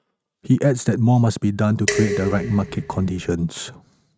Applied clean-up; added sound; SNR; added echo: neural mask model RNNoise.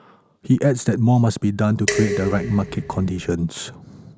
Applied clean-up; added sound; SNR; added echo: none; Dishes, pots, and pans; 6 dB; none.